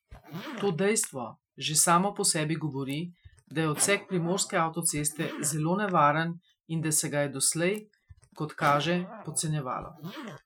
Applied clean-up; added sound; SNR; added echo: classical method Wiener filter.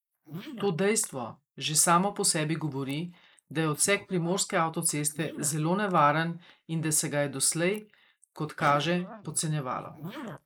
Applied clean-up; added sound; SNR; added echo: neural mask model Resemble Enhance denoiser.